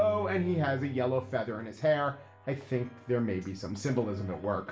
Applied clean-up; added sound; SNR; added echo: none; Bowed string instrument; 16 dB; reverberation time 0.3 s.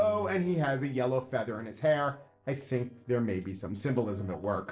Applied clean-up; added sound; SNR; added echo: neural separator model SepFormer DNS4.